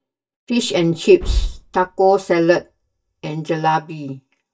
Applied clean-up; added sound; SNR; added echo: neural mask model DeepFilterNet 3.